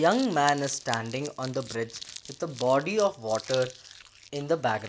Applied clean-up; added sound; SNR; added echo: none; Crumpling, crinkling; 15 dB; none.